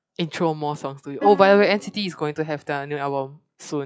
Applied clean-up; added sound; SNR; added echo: classical method log-MMSE.